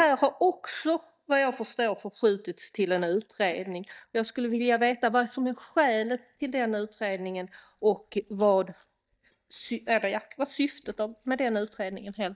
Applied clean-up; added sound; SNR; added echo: neural mask model DeepFilterNet 3.